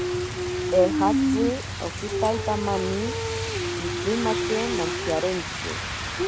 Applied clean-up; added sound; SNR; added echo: none; Rain; -1 dB; none.